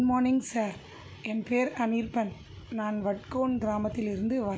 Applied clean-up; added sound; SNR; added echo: none; none; none; none.